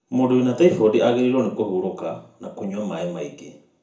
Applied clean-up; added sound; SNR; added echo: none; none; none; reverberation time 0.6 s.